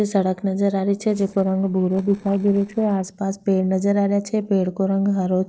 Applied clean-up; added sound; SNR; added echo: neural separator model SepFormer DNS4.